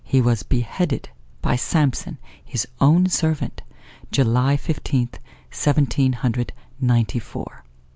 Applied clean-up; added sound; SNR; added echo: none; none; none; none.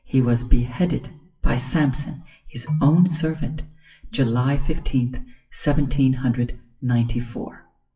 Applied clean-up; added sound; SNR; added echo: classical method WPE with log-MMSE.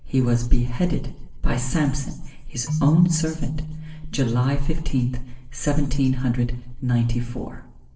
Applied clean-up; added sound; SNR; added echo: neural separator model SepFormer DNS4.